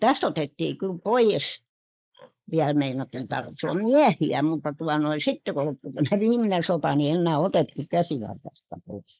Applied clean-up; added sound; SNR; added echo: neural mask model Resemble Enhance denoiser.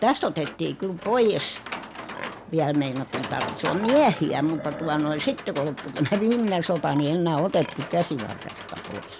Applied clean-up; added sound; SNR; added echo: none; Livestock, farm animals, working animals; 12 dB; none.